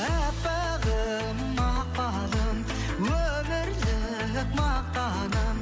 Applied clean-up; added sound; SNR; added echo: none; none; none; none.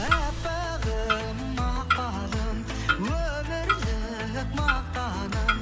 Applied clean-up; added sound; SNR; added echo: none; Clock; 3 dB; none.